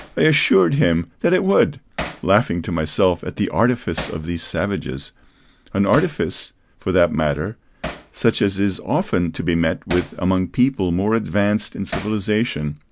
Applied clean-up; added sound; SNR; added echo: none; Hammer; 18 dB; none.